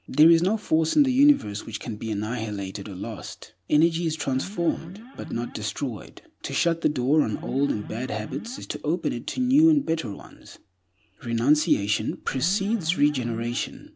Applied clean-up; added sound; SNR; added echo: none; Alarm; 15 dB; none.